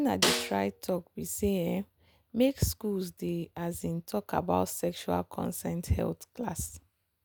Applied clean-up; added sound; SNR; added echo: none; Snare drum; 0 dB; none.